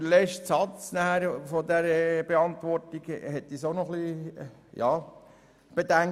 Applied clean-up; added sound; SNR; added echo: none; none; none; none.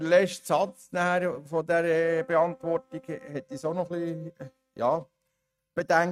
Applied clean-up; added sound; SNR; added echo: neural mask model RNNoise.